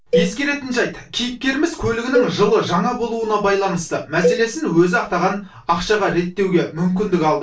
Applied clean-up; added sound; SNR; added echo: none; Cowbell; 7 dB; reverberation time 0.2 s.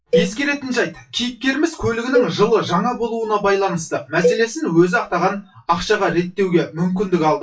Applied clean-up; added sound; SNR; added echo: classical method WPE with log-MMSE.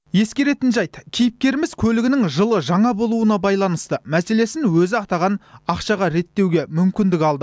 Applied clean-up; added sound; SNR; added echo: none; none; none; none.